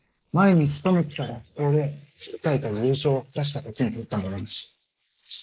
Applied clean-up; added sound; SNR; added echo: neural mask model Resemble Enhance denoiser.